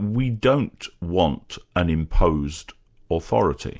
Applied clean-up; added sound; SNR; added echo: none; none; none; none.